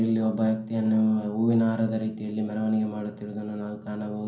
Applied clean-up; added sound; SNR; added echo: none; none; none; reverberation time 0.6 s.